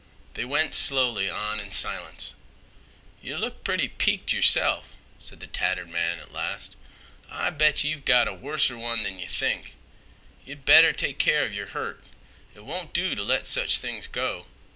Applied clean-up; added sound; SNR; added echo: none; none; none; none.